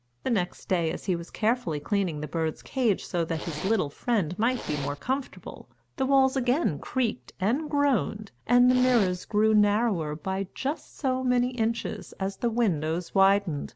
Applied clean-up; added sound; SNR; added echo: none; Zipper (clothing); 10 dB; none.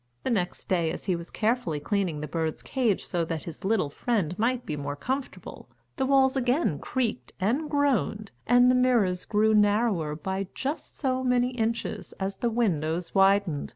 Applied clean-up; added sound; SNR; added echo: none; none; none; none.